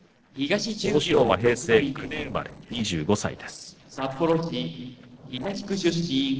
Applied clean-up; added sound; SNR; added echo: neural separator model SepFormer DNS4.